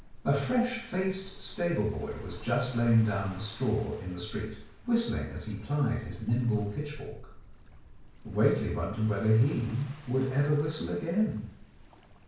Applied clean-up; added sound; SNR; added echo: none; Waves, surf; 18 dB; reverberation time 0.5 s.